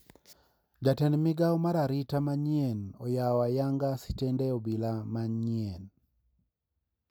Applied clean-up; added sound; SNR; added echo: none; none; none; none.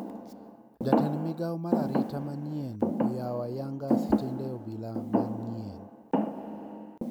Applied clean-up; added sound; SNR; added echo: none; Thump, thud; -5 dB; none.